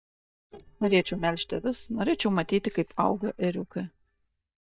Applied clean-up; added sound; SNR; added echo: neural mask model DeepFilterNet 3.